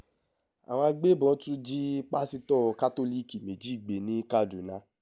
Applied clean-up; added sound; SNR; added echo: none; none; none; none.